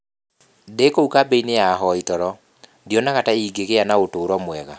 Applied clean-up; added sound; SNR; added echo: none; none; none; none.